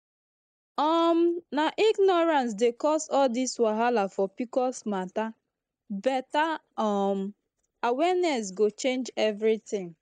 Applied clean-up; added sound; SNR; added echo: neural mask model DeepFilterNet 3.